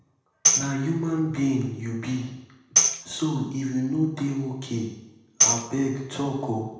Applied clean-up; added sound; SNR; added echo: none; Tambourine; -1 dB; reverberation time 0.8 s.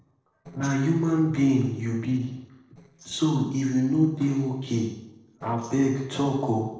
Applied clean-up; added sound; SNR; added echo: neural separator model SepFormer DNS4.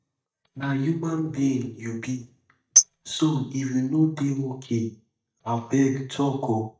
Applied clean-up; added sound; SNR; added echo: neural mask model DeepFilterNet 3.